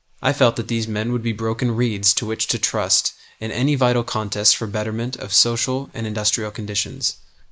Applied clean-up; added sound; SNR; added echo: neural mask model Resemble Enhance denoiser.